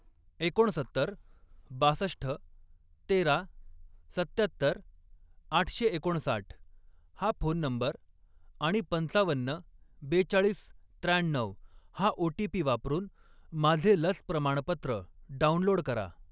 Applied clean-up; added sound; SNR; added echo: none; none; none; none.